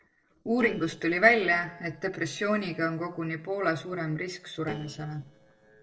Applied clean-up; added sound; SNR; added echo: neural separator model SepFormer DNS4.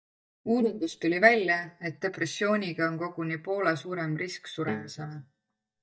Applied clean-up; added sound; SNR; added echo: neural mask model DeepFilterNet 3.